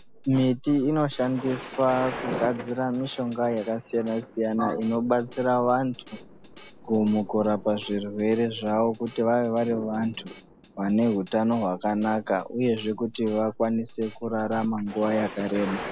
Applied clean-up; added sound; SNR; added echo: none; Drum kit + Thunder; 14 dB; none.